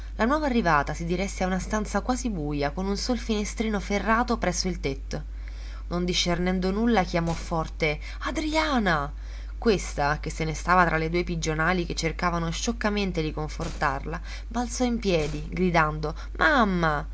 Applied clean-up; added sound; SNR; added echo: none; Slam; 18 dB; none.